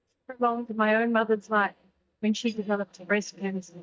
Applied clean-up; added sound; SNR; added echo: neural mask model DeepFilterNet 3.